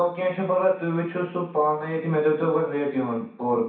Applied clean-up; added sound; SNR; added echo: none; none; none; reverberation time 0.6 s.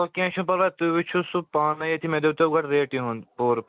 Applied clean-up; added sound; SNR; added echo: none; none; none; none.